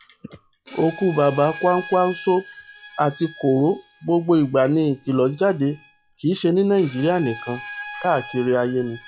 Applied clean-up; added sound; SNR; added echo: classical method log-MMSE.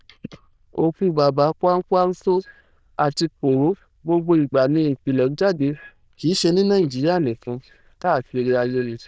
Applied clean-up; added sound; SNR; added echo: neural diffusion model UNIVERSE++.